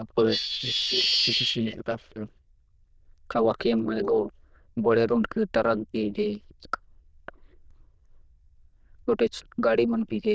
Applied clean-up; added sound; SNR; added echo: neural diffusion model UNIVERSE++.